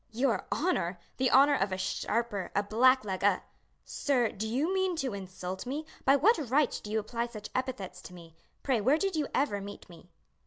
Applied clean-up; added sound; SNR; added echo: none; none; none; none.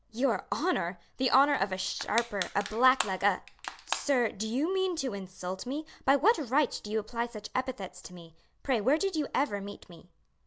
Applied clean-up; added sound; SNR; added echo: none; Crushing; 10 dB; none.